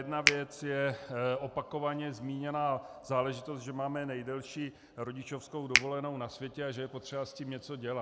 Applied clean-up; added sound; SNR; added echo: none; Finger snapping; 1 dB; none.